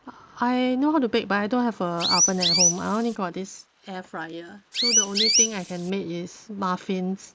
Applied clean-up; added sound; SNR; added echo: neural mask model Resemble Enhance denoiser.